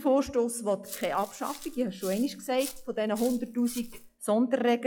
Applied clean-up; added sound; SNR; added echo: classical method log-MMSE.